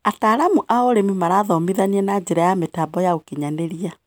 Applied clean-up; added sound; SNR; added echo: none; none; none; none.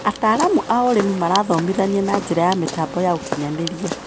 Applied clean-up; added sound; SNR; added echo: none; Walk, footsteps; 10 dB; none.